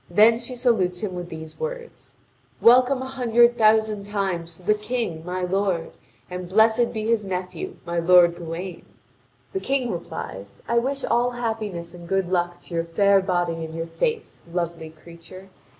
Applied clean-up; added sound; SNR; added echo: none; none; none; none.